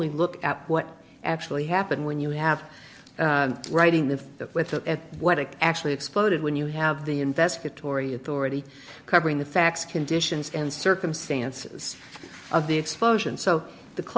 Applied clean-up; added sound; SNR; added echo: none; none; none; none.